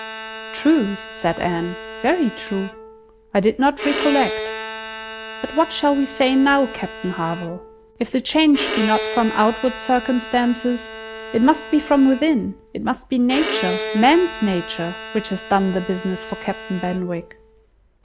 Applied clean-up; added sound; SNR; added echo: none; Bowed string instrument; 10 dB; none.